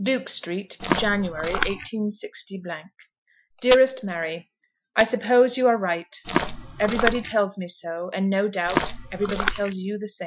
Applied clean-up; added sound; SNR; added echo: classical method Wiener filter.